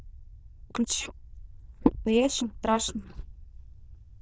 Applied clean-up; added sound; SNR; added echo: neural diffusion model UNIVERSE++.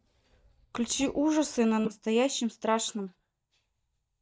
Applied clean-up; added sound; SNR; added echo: neural mask model DeepFilterNet 3.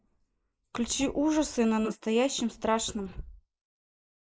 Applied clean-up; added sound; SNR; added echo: neural mask model Resemble Enhance denoiser.